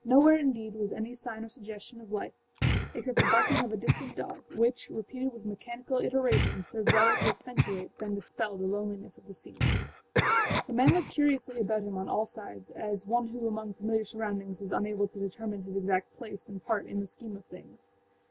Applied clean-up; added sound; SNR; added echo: none; Cough; 0 dB; none.